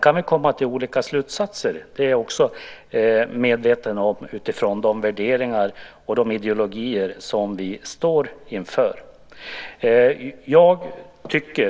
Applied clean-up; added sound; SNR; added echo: none; none; none; none.